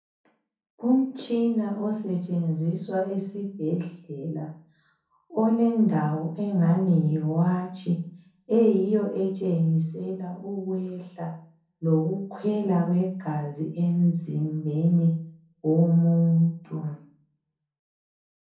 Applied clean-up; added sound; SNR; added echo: none; none; none; reverberation time 0.5 s.